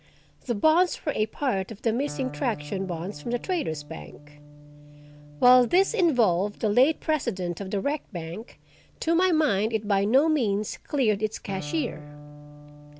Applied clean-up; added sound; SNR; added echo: none; Electric guitar; 19 dB; none.